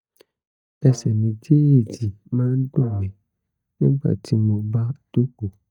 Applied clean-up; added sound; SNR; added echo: neural mask model DeepFilterNet 3.